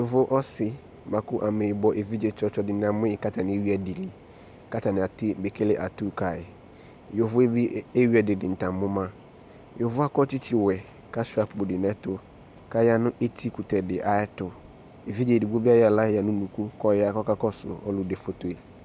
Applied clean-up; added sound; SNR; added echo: none; none; none; none.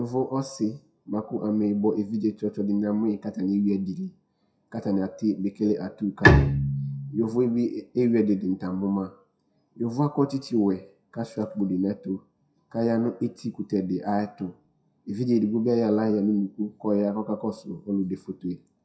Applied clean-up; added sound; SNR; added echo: classical method WPE with log-MMSE.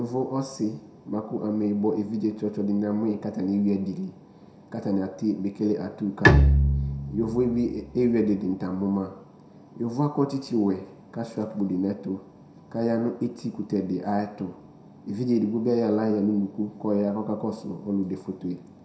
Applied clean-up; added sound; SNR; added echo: none; Bowed string instrument; -3 dB; reverberation time 0.5 s.